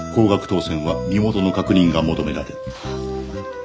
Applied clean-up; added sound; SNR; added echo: none; none; none; none.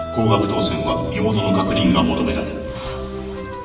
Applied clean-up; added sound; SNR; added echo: none; none; none; reverberation time 1.3 s.